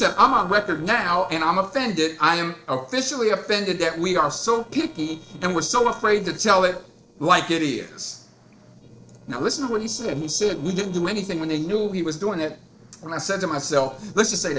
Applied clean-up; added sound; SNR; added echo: neural separator model SepFormer DNS4.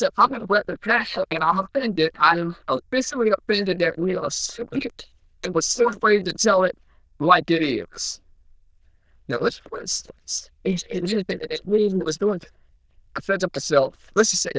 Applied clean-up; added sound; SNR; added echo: neural diffusion model UNIVERSE++.